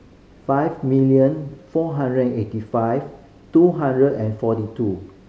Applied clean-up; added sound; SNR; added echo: none; none; none; none.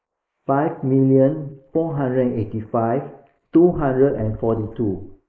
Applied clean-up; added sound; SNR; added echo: neural mask model Resemble Enhance denoiser.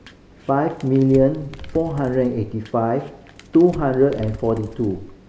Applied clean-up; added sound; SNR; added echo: none; Crumpling, crinkling; 18 dB; none.